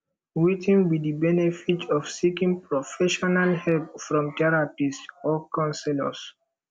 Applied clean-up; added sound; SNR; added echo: none; none; none; none.